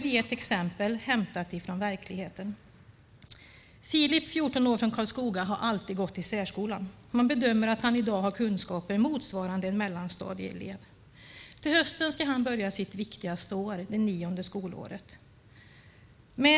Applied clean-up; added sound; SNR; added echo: none; none; none; none.